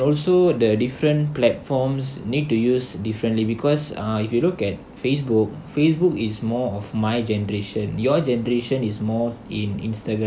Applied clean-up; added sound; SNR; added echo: none; none; none; none.